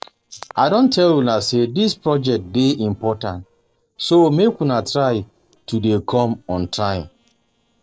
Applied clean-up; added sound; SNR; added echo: neural separator model SepFormer DNS4.